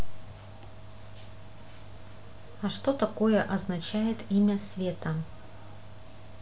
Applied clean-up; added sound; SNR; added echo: none; none; none; none.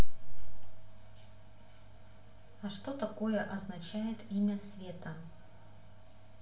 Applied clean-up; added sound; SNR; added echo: none; none; none; reverberation time 0.8 s.